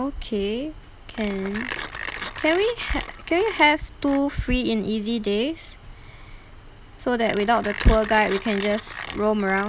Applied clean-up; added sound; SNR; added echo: none; Mechanisms; 13 dB; none.